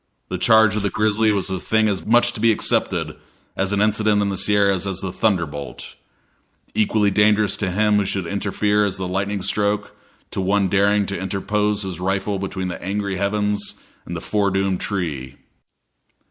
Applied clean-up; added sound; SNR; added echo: neural mask model Resemble Enhance denoiser.